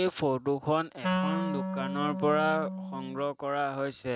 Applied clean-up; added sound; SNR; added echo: neural mask model RNNoise.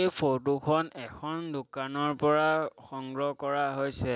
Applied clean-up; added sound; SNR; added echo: none; none; none; none.